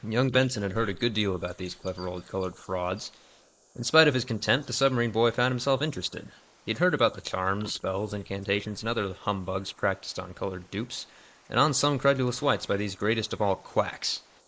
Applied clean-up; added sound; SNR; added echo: neural mask model Resemble Enhance denoiser.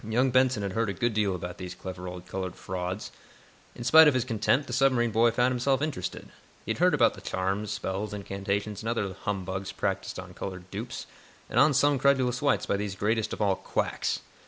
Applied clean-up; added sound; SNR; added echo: none; none; none; none.